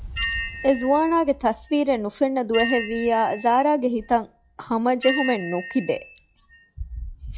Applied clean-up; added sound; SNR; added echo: classical method log-MMSE.